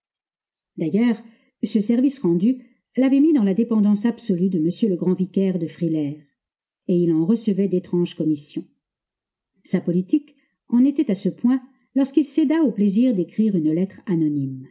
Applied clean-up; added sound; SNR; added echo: none; none; none; none.